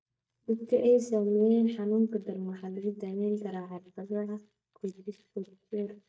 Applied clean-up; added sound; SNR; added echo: neural mask model DeepFilterNet 3.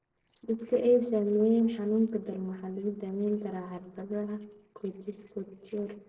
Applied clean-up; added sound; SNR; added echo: neural separator model SepFormer DNS4.